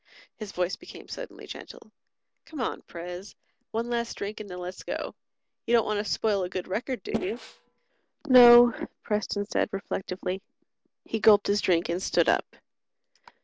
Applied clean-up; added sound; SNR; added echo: neural separator model SepFormer DNS4.